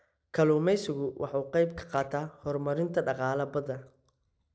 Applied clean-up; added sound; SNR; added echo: neural separator model SepFormer DNS4.